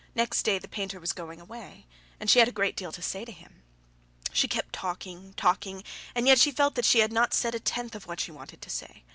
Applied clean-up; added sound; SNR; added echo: none; none; none; none.